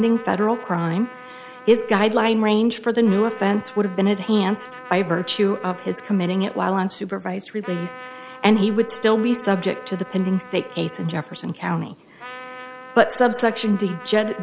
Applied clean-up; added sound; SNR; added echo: none; Trumpet; 18 dB; none.